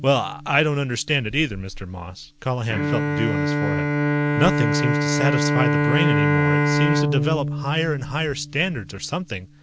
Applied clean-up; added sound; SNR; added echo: none; Bowed string instrument; -2 dB; none.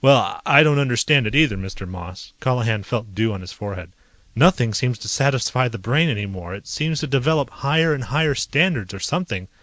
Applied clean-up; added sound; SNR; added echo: none; none; none; none.